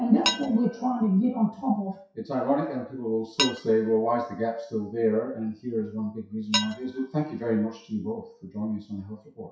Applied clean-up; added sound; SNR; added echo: classical method WPE with log-MMSE.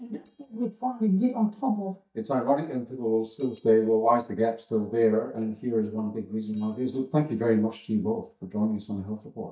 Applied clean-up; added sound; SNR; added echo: neural mask model DeepFilterNet 3.